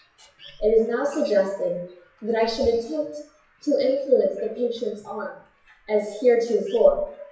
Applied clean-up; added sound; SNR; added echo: classical method WPE with log-MMSE.